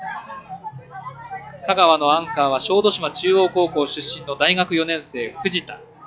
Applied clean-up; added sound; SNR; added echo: classical method log-MMSE.